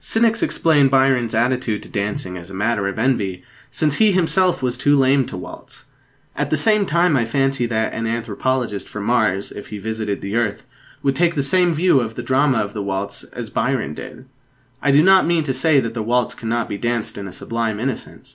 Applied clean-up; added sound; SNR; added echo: none; none; none; none.